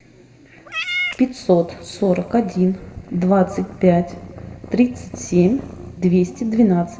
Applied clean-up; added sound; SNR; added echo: none; Meow / Purr; 14 dB; reverberation time 1.0 s.